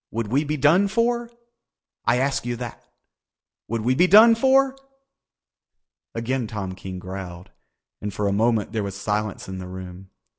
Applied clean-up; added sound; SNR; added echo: none; none; none; none.